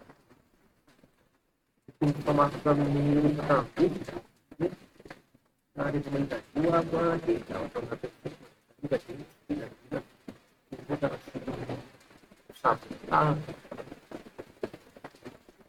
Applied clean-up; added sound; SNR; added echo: neural mask model RNNoise.